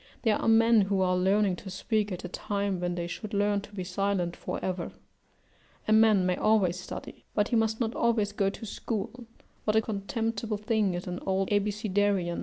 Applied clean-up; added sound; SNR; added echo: none; none; none; none.